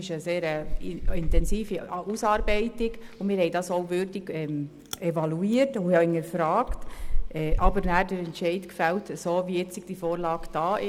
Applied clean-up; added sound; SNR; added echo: none; Chewing, mastication; 2 dB; none.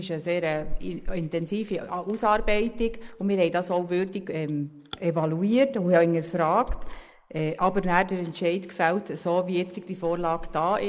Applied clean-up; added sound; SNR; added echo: neural mask model Resemble Enhance denoiser.